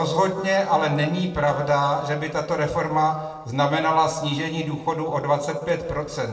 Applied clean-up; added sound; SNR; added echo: neural separator model SepFormer DNS4.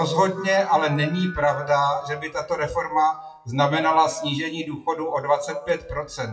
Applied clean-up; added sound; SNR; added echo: classical method WPE with log-MMSE.